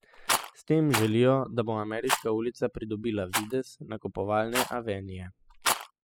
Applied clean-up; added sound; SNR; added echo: classical method spectral subtraction.